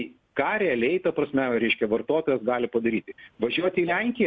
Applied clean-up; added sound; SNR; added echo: none; none; none; none.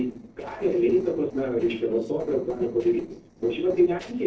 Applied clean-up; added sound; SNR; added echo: neural separator model SepFormer DNS4.